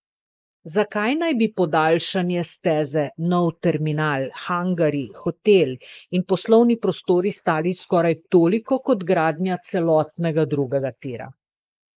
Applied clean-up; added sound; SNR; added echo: neural mask model Resemble Enhance denoiser.